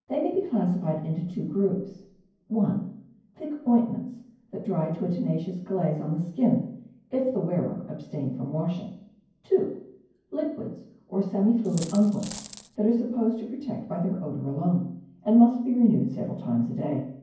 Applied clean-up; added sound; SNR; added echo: none; Coin (dropping); 15 dB; reverberation time 0.9 s.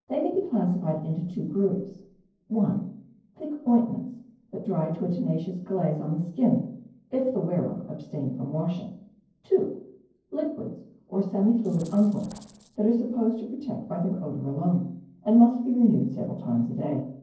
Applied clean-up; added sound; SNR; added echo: neural separator model SepFormer DNS4.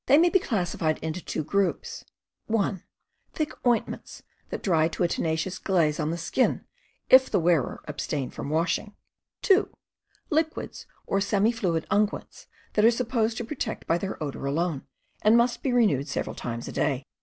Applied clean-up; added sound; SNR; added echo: none; none; none; none.